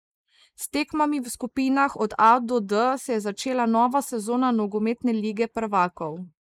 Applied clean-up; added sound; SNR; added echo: neural mask model Resemble Enhance denoiser.